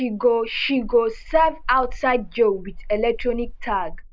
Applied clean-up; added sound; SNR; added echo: neural mask model Resemble Enhance denoiser.